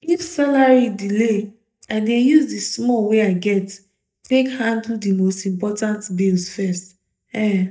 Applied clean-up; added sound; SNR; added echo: neural mask model DeepFilterNet 3.